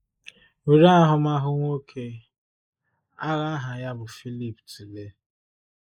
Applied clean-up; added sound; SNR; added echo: neural mask model Resemble Enhance denoiser.